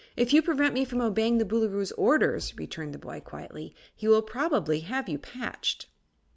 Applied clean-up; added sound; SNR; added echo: none; none; none; none.